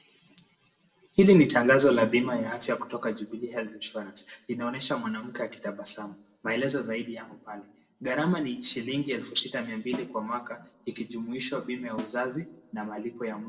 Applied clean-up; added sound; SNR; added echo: neural separator model SepFormer DNS4.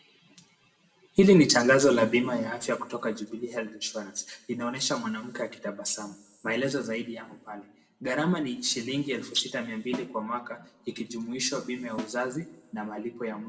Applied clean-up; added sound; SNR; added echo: none; Snare drum; 15 dB; reverberation time 0.8 s.